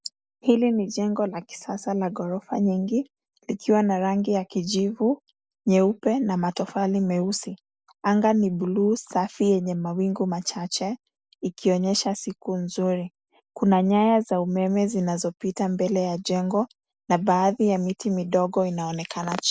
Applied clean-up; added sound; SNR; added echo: none; none; none; none.